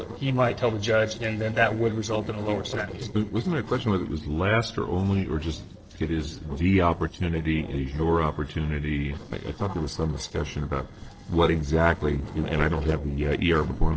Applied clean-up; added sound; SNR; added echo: neural separator model SepFormer DNS4.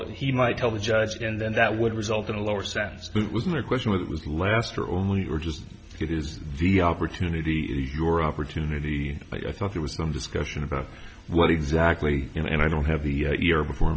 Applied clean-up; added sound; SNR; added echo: none; none; none; none.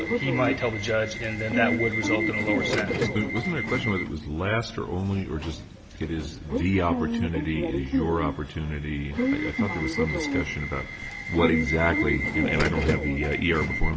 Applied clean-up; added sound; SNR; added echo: none; Subway, metro, underground / Alarm; 2 dB; none.